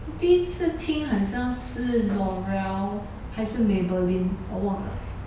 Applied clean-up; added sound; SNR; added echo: none; none; none; none.